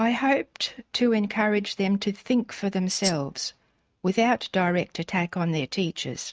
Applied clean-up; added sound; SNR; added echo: neural mask model RNNoise.